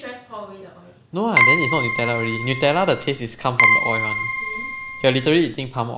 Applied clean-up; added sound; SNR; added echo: none; Keyboard (musical); -1 dB; none.